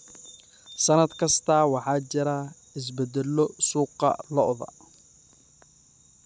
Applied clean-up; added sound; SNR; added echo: none; none; none; none.